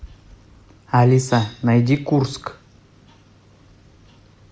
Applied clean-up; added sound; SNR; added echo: none; none; none; none.